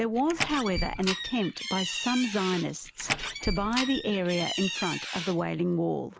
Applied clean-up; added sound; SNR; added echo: none; Door; 5 dB; none.